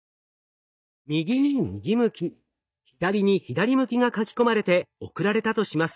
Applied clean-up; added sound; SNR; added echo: neural mask model DeepFilterNet 3.